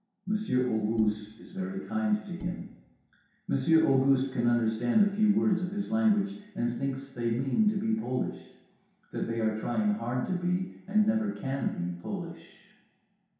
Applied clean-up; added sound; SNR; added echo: none; Bowed string instrument; 19 dB; reverberation time 0.8 s.